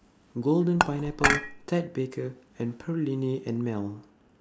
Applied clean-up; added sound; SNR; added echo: none; Dishes, pots, and pans / Chink, clink; -2 dB; none.